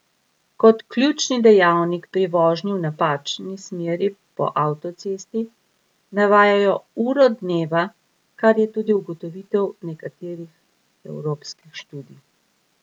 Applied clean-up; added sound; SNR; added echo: none; none; none; none.